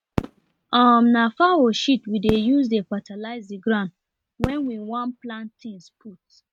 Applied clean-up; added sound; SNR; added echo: neural mask model RNNoise.